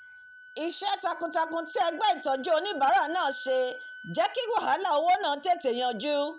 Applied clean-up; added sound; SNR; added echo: none; Wind instrument, woodwind instrument; 17 dB; none.